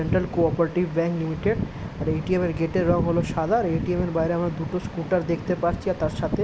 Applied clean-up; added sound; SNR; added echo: none; none; none; none.